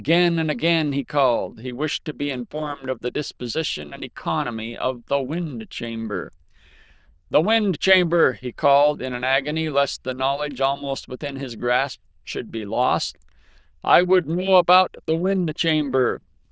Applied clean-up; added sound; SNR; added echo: neural diffusion model UNIVERSE++.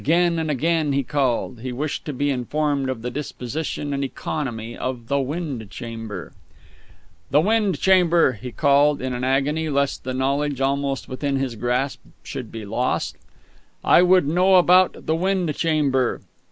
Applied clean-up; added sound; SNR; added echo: none; Cricket; 18 dB; none.